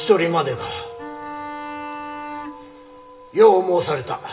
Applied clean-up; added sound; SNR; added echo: none; Bowed string instrument; 12 dB; reverberation time 0.9 s.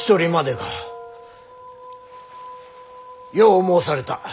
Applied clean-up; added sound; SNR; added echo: none; none; none; none.